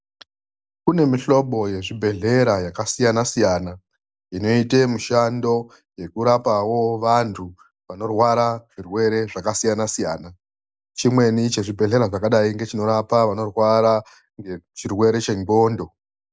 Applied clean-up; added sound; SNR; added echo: none; none; none; none.